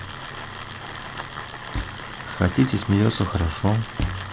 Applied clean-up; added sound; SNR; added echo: none; Thump, thud + Tools; 7 dB; none.